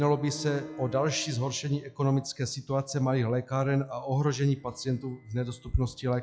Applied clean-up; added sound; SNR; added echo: classical method log-MMSE.